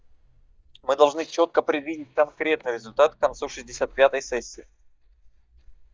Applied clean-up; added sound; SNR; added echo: neural mask model DeepFilterNet 3.